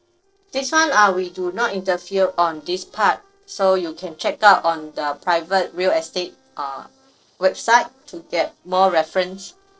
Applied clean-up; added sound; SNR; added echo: neural separator model SepFormer DNS4.